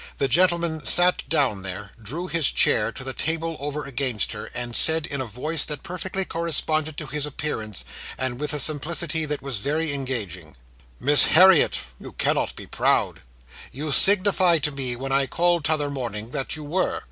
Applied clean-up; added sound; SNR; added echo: none; none; none; none.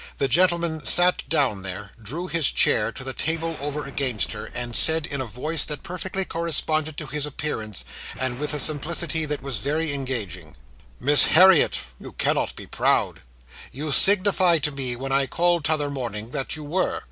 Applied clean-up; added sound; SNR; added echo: none; Explosion; 16 dB; none.